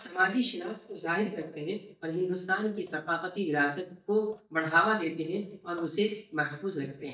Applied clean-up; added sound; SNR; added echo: neural mask model DeepFilterNet 3.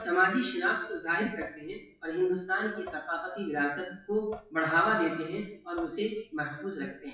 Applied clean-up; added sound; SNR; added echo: classical method WPE with log-MMSE.